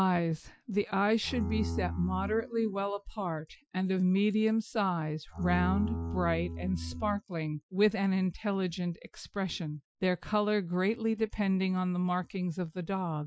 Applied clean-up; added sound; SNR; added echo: classical method Wiener filter.